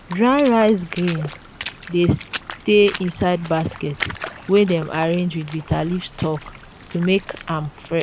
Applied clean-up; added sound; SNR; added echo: none; Water / Splash, splatter; 13 dB; none.